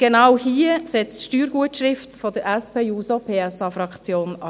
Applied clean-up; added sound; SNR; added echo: none; none; none; none.